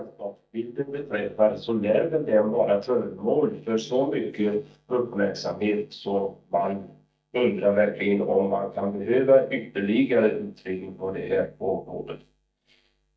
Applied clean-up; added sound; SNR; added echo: neural mask model DeepFilterNet 3.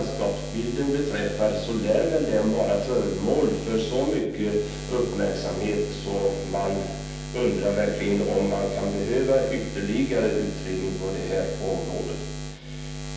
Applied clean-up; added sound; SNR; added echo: none; Buzz; 8 dB; reverberation time 0.8 s.